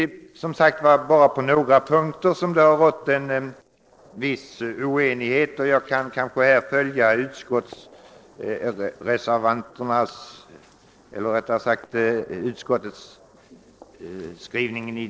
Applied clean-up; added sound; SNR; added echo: neural separator model SepFormer DNS4.